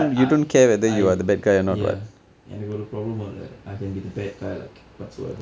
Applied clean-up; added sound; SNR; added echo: none; none; none; none.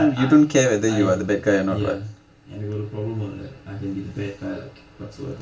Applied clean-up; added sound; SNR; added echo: none; none; none; reverberation time 0.2 s.